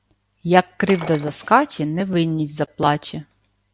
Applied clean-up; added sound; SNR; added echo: none; Shatter; 14 dB; none.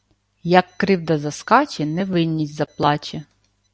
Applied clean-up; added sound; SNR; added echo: none; none; none; none.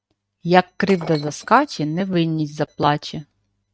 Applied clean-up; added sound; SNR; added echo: neural mask model RNNoise.